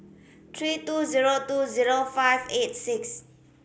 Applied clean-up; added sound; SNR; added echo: none; none; none; none.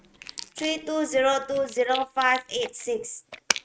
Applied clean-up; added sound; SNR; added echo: neural mask model RNNoise.